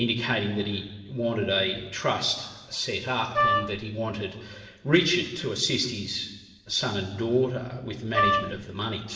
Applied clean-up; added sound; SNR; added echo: none; Wind instrument, woodwind instrument; -3 dB; reverberation time 1.3 s.